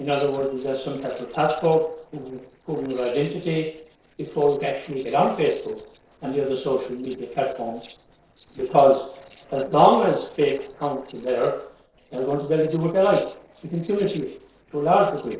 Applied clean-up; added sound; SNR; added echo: neural separator model SepFormer DNS4.